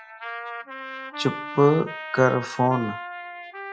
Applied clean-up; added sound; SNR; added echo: classical method Wiener filter.